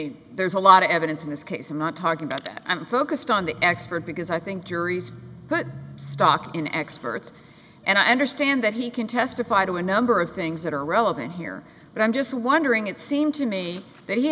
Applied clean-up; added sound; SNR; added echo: none; none; none; none.